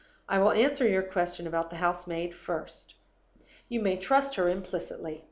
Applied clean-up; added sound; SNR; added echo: none; none; none; none.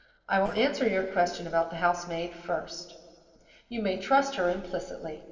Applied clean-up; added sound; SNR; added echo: neural separator model SepFormer DNS4.